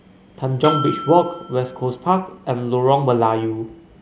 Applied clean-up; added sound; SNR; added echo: none; Bell; 7 dB; none.